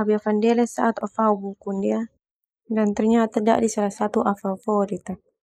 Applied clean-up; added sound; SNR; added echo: neural mask model Resemble Enhance denoiser.